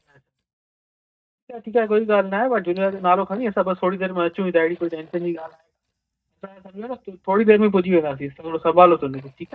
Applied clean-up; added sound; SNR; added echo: neural mask model DeepFilterNet 3.